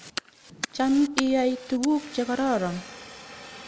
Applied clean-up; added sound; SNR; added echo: none; Fire; 12 dB; none.